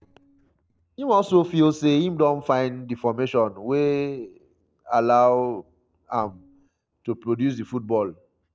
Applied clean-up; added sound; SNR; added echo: neural separator model SepFormer DNS4.